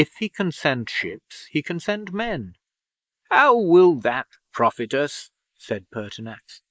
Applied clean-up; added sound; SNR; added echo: neural mask model Resemble Enhance denoiser.